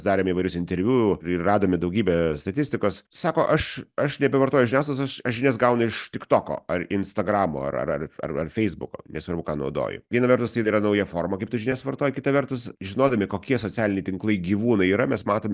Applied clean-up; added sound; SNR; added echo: none; none; none; none.